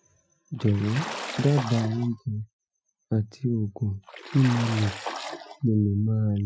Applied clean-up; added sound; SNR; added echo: classical method Wiener filter.